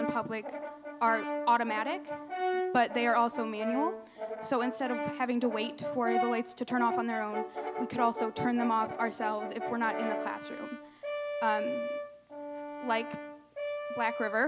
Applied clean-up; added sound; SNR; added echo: none; Brass instrument; 4 dB; none.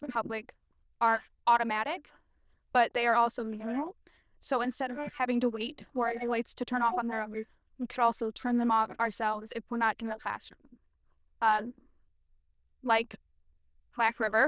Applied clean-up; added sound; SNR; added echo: neural diffusion model UNIVERSE++.